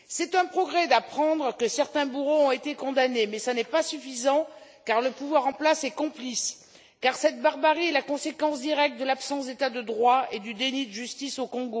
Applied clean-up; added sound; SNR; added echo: none; none; none; none.